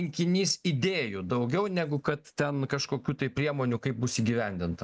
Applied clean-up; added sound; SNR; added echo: none; none; none; none.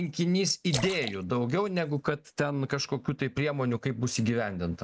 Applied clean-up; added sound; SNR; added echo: none; Splash, splatter; 12 dB; none.